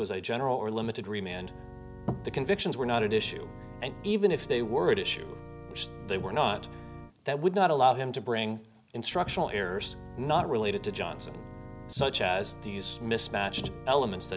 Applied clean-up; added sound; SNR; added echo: none; Organ; 15 dB; none.